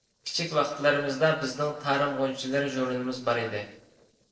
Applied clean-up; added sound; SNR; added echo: neural separator model SepFormer DNS4.